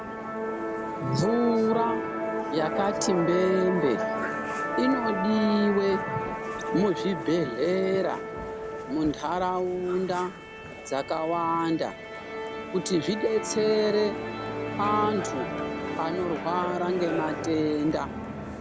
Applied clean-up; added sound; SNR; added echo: none; Musical instrument; 4 dB; none.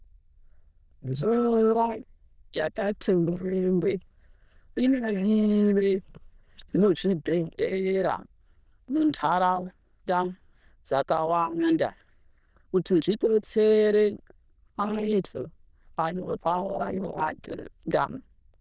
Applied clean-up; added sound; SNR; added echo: neural diffusion model UNIVERSE++.